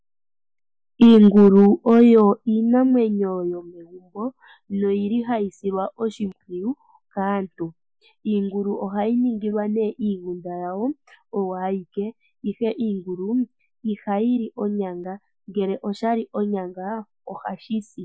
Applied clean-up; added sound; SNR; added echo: none; none; none; none.